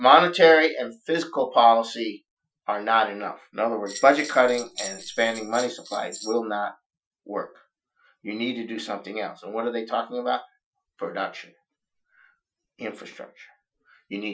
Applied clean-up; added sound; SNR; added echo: classical method Wiener filter.